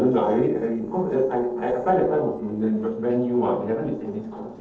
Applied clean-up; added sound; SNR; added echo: neural separator model SepFormer DNS4.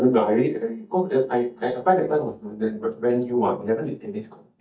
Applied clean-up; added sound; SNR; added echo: neural mask model DeepFilterNet 3.